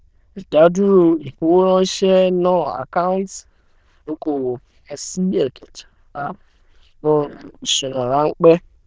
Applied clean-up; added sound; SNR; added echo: neural diffusion model UNIVERSE++.